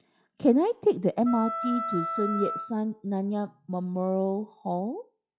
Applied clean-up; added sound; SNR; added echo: classical method log-MMSE.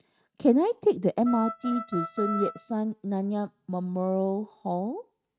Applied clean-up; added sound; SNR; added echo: neural mask model RNNoise.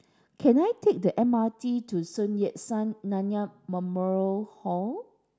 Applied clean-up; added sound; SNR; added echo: none; none; none; none.